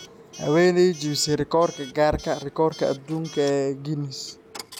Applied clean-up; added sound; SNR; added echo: none; Coin (dropping) / Alarm; 19 dB; none.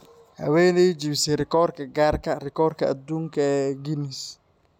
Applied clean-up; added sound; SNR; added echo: none; none; none; none.